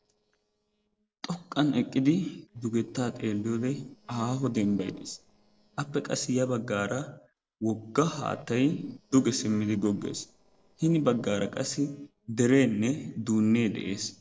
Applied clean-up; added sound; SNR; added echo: neural separator model SepFormer DNS4.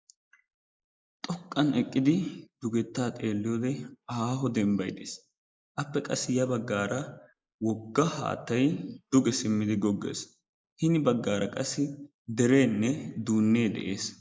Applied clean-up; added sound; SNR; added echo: neural mask model Resemble Enhance denoiser.